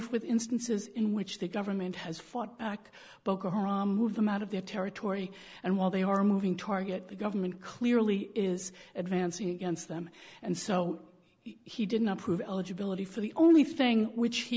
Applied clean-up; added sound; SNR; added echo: none; none; none; none.